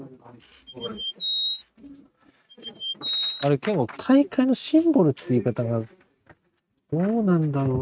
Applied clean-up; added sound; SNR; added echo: neural mask model RNNoise.